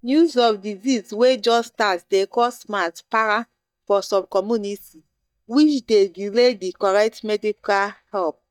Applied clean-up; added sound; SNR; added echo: neural mask model DeepFilterNet 3.